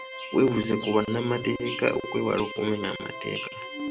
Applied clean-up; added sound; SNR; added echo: none; Organ; 10 dB; none.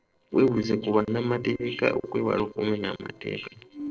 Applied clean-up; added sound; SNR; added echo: neural separator model SepFormer DNS4.